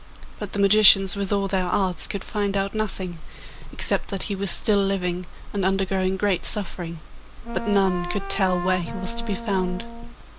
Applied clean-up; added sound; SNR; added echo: none; Wind instrument, woodwind instrument; 10 dB; none.